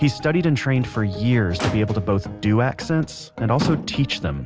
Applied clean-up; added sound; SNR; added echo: none; Motor vehicle (road); 12 dB; none.